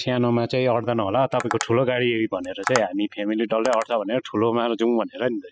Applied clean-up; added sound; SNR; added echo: classical method spectral subtraction.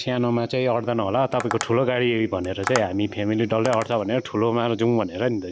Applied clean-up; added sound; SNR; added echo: none; Tap; 12 dB; none.